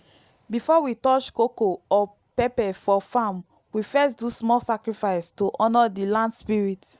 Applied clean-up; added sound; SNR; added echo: none; none; none; none.